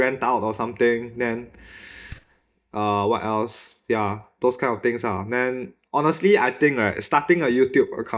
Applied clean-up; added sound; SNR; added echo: neural mask model DeepFilterNet 3.